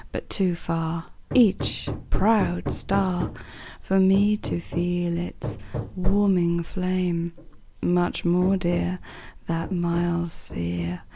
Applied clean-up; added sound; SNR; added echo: none; Hammer; 12 dB; none.